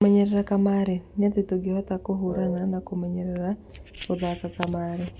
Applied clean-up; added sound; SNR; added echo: none; Wind instrument, woodwind instrument; 11 dB; none.